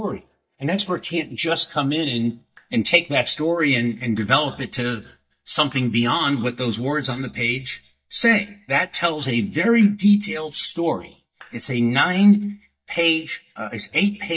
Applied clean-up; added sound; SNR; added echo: neural mask model DeepFilterNet 3.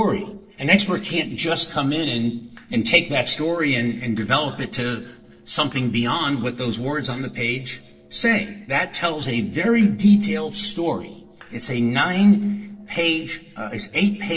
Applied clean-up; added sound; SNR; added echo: neural separator model SepFormer DNS4.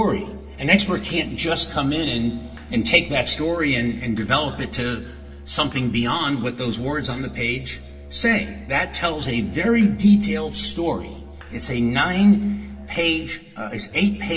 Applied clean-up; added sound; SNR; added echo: none; Musical instrument; 17 dB; reverberation time 1.7 s.